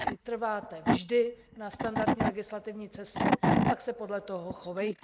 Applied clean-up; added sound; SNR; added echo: neural mask model Resemble Enhance denoiser.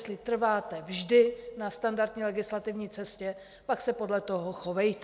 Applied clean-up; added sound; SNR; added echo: none; none; none; none.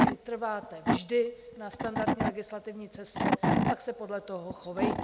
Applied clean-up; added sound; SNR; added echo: none; Wood / Tools; -4 dB; none.